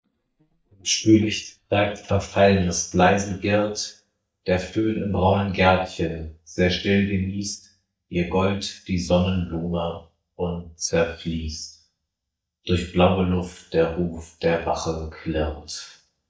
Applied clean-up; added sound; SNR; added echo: neural mask model DeepFilterNet 3.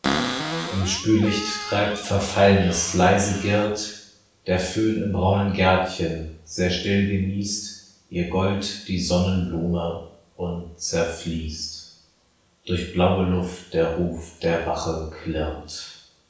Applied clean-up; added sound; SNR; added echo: none; Cupboard open or close; 7 dB; reverberation time 0.7 s.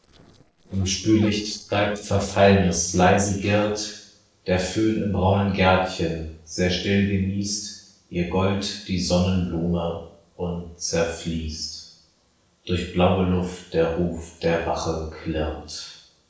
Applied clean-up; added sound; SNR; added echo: neural separator model SepFormer DNS4.